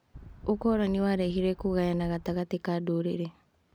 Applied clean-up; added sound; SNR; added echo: none; Wind; 16 dB; none.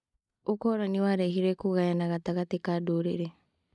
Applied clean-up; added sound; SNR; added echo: neural mask model DeepFilterNet 3.